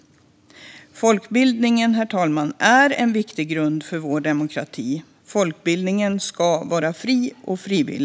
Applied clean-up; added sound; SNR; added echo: none; none; none; none.